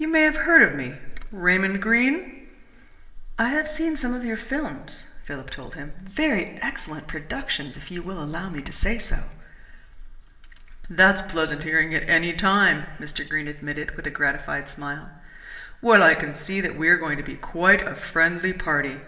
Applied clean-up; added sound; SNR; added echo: none; none; none; reverberation time 1.1 s.